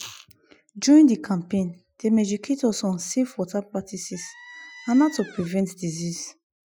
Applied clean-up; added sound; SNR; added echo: classical method Wiener filter.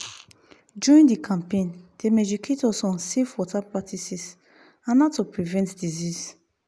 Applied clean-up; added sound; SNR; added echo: none; none; none; none.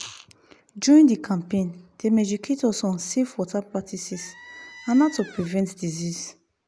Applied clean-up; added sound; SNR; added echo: none; Squeak; 19 dB; none.